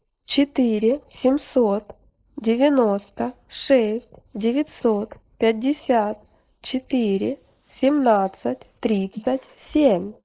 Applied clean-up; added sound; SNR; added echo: neural mask model Resemble Enhance denoiser.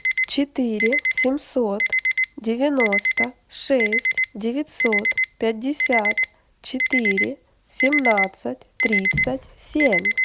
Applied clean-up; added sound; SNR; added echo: none; Alarm; 0 dB; none.